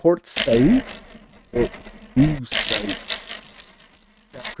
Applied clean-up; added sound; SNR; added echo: neural mask model RNNoise.